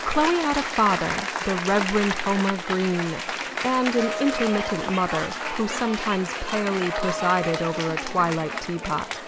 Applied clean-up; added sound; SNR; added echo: none; Applause / Cheering + Wind instrument, woodwind instrument; 4 dB; none.